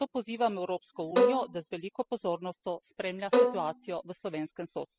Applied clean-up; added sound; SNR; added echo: classical method spectral subtraction.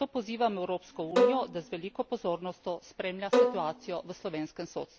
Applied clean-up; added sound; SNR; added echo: none; Bowed string instrument; -3 dB; none.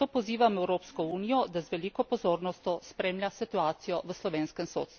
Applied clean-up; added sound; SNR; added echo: none; none; none; none.